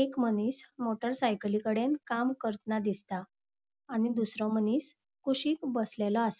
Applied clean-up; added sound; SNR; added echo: none; none; none; none.